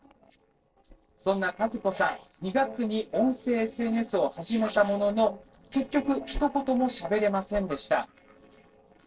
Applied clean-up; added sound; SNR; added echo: neural separator model SepFormer DNS4.